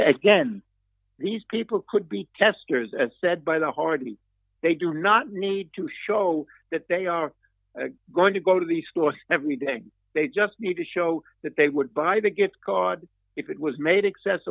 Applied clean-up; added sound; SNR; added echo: none; none; none; none.